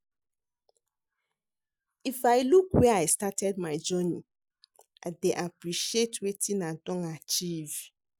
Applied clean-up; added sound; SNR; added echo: none; none; none; none.